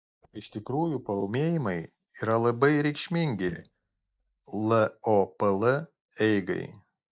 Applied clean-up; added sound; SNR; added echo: neural mask model DeepFilterNet 3.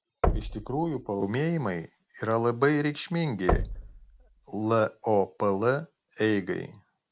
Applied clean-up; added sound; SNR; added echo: none; Knock; 6 dB; none.